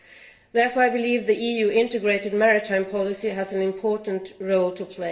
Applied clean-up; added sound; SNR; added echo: none; none; none; reverberation time 0.6 s.